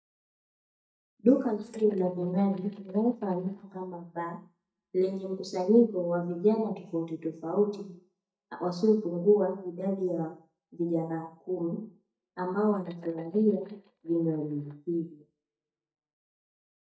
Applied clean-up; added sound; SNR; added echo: neural mask model DeepFilterNet 3.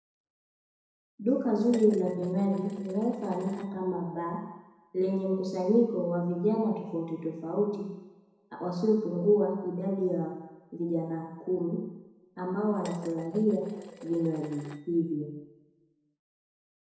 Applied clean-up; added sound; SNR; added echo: none; Dishes, pots, and pans; 17 dB; reverberation time 1.0 s.